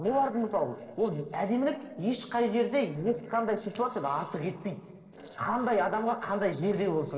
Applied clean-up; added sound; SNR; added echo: neural separator model SepFormer DNS4.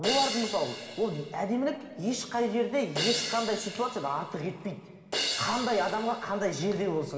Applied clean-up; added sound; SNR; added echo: none; Crash cymbal; 5 dB; reverberation time 2.0 s.